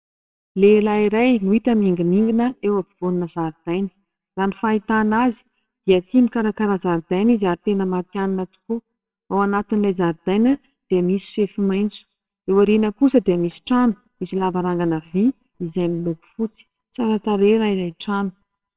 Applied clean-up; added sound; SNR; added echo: neural separator model SepFormer WHAMR!.